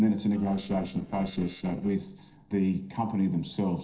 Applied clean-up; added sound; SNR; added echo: neural separator model SepFormer DNS4.